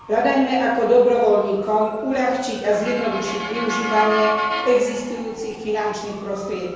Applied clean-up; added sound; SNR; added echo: none; Motor vehicle (road) / Siren; 10 dB; reverberation time 1.2 s.